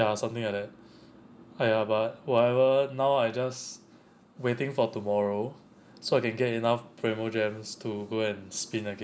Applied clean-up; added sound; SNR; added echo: none; none; none; none.